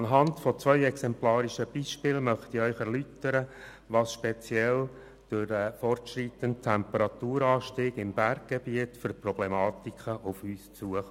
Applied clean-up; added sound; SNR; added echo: none; none; none; none.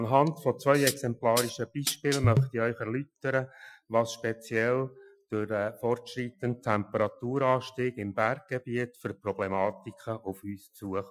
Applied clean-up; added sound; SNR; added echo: classical method Wiener filter.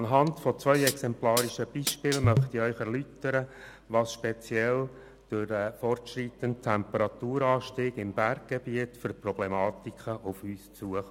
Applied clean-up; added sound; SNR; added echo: none; Hi-hat; 1 dB; none.